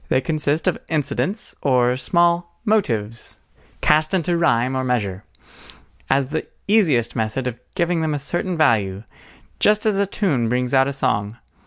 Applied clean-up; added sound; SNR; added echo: none; none; none; none.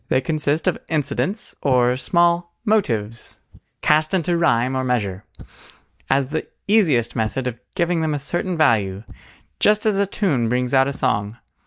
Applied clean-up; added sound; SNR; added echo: neural mask model DeepFilterNet 3.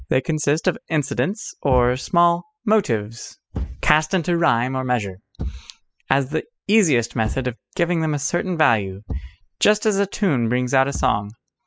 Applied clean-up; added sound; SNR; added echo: classical method spectral subtraction.